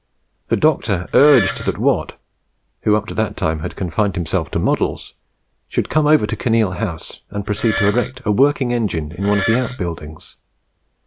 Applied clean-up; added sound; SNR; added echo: none; Wood; 8 dB; none.